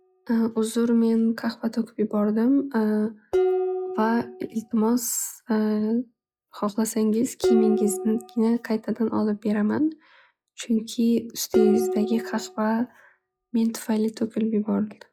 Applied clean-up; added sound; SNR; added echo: classical method log-MMSE.